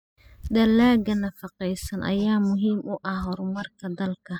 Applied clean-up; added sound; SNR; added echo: classical method spectral subtraction.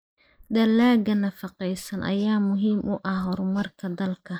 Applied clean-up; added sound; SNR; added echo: neural mask model Resemble Enhance denoiser.